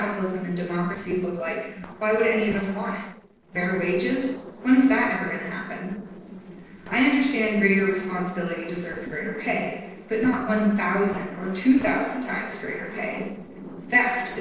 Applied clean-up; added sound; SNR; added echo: neural separator model SepFormer DNS4.